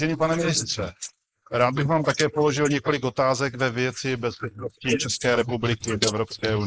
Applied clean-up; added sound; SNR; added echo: neural mask model Resemble Enhance denoiser.